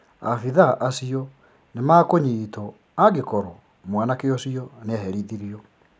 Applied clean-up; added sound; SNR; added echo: none; none; none; none.